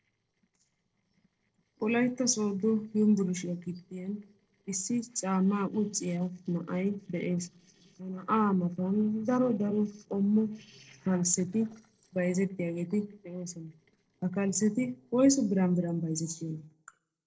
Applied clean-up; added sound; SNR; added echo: neural separator model SepFormer DNS4.